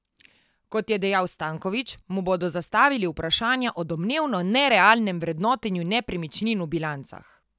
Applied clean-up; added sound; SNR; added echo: none; none; none; none.